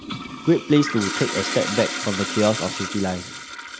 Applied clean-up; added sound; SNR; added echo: none; Toilet flush; 6 dB; none.